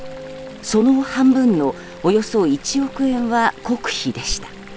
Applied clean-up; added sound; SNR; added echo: none; Chatter / Stream; 18 dB; none.